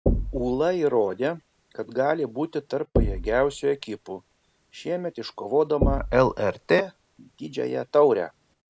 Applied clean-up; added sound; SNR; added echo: none; Knock; 6 dB; none.